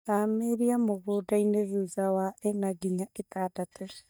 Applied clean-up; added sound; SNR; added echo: neural mask model DeepFilterNet 3.